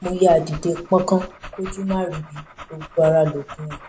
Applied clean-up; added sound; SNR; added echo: none; Dog; 17 dB; none.